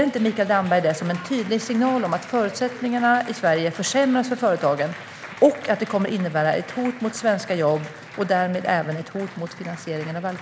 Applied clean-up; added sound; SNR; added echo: none; Applause; 17 dB; none.